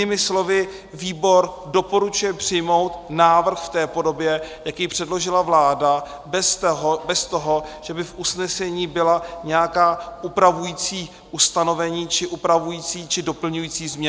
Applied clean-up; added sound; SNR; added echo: none; none; none; none.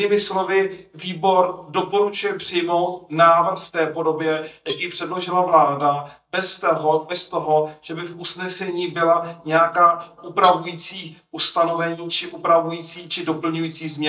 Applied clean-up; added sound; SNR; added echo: neural mask model DeepFilterNet 3.